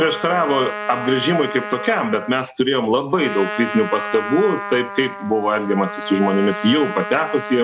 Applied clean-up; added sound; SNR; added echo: none; Trumpet; 10 dB; none.